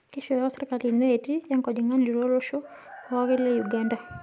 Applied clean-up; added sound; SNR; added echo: none; none; none; none.